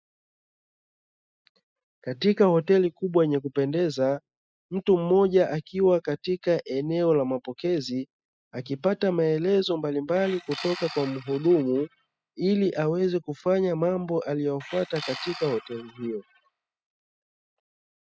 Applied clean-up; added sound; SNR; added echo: classical method spectral subtraction.